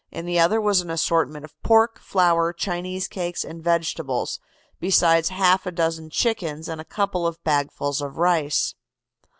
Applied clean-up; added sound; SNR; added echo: none; none; none; none.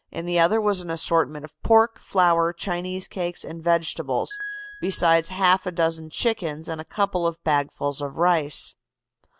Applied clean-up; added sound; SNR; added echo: none; Piano; 16 dB; none.